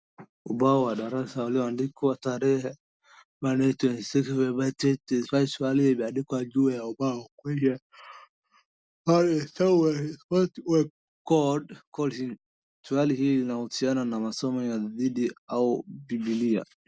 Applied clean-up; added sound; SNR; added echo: none; none; none; none.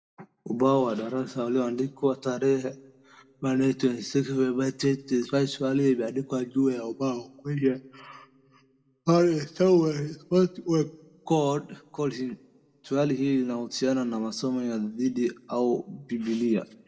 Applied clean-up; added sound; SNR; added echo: none; none; none; reverberation time 1.1 s.